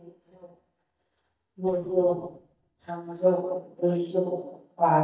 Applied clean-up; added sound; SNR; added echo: neural mask model DeepFilterNet 3.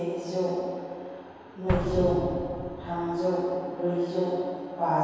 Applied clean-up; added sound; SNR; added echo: none; Explosion; 9 dB; reverberation time 2.2 s.